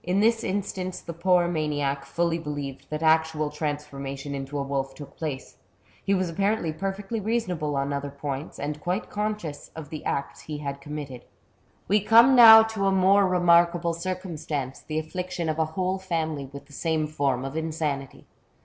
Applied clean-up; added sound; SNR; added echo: none; none; none; none.